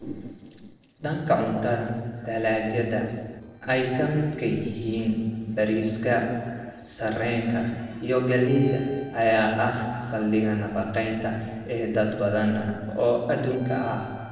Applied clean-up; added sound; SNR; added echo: neural separator model SepFormer DNS4.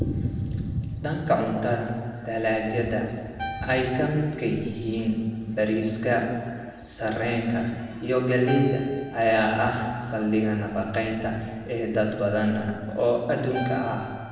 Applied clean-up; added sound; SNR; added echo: none; Keyboard (musical); 18 dB; reverberation time 1.5 s.